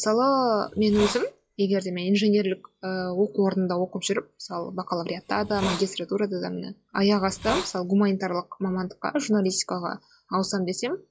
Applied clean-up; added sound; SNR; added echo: classical method log-MMSE.